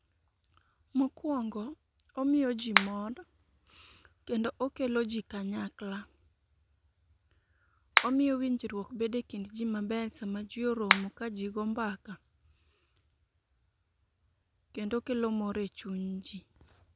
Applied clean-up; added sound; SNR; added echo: none; Finger snapping; -2 dB; none.